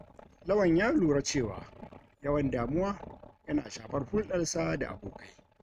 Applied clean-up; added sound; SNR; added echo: neural mask model RNNoise.